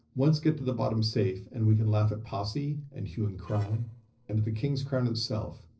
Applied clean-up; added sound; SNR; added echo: neural separator model SepFormer DNS4.